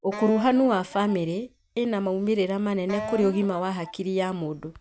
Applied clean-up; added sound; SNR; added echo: none; Wind instrument, woodwind instrument; 12 dB; none.